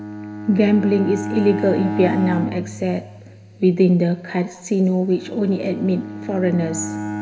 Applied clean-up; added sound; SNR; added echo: none; Bowed string instrument; 9 dB; reverberation time 1.4 s.